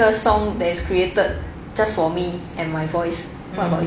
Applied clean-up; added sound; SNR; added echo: none; none; none; none.